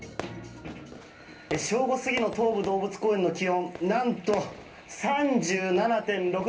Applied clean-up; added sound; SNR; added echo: none; Fireworks; 17 dB; reverberation time 0.3 s.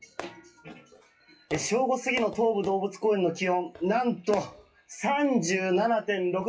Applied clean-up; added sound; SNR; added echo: classical method WPE with log-MMSE.